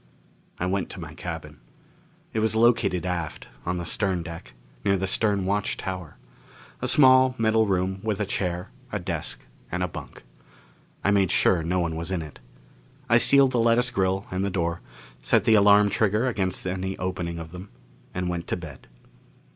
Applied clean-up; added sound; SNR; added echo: none; none; none; none.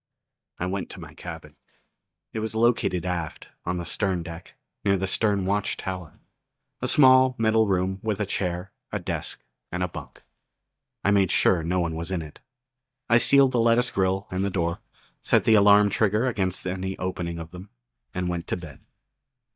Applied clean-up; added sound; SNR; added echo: neural mask model DeepFilterNet 3.